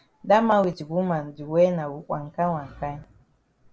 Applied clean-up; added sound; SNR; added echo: none; none; none; none.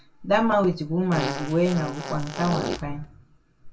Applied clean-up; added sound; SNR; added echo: none; Fart; 6 dB; reverberation time 0.2 s.